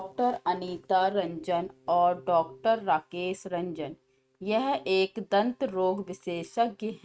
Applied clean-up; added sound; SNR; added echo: neural mask model RNNoise.